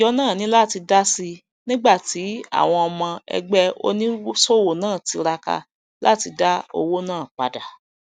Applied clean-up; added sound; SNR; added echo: none; none; none; none.